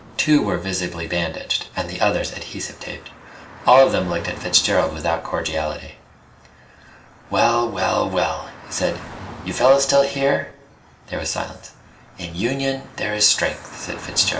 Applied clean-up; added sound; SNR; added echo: none; Traffic noise, roadway noise / Car; 19 dB; reverberation time 0.5 s.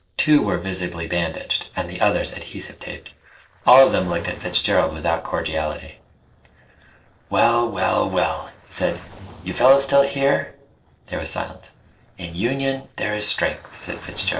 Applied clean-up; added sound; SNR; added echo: neural separator model SepFormer DNS4.